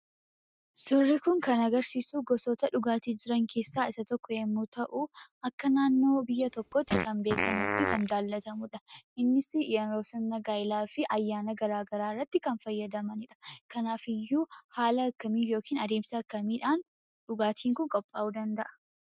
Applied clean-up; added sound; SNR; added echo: neural mask model RNNoise.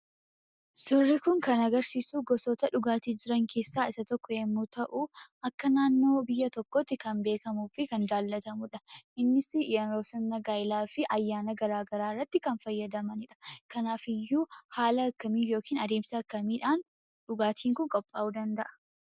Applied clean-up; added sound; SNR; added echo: none; none; none; none.